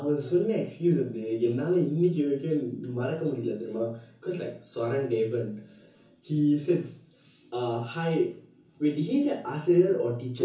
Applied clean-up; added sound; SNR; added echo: none; none; none; reverberation time 0.5 s.